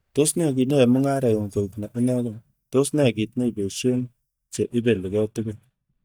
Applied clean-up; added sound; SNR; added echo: neural mask model DeepFilterNet 3.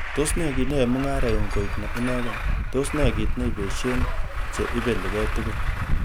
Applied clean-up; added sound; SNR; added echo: none; Truck; -3 dB; none.